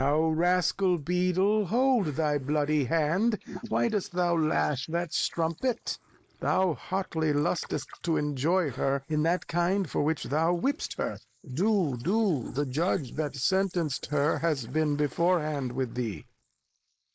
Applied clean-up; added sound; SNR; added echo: neural mask model Resemble Enhance denoiser.